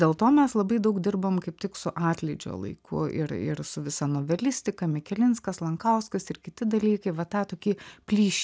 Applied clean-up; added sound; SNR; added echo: none; none; none; none.